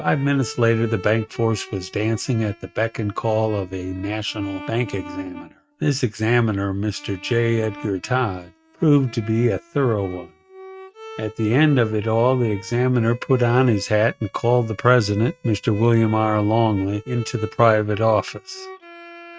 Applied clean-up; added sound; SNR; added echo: neural mask model RNNoise.